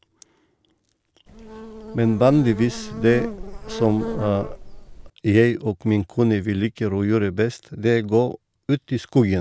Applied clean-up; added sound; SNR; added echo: none; Buzz; 11 dB; none.